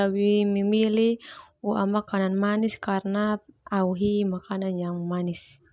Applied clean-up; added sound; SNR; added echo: none; none; none; none.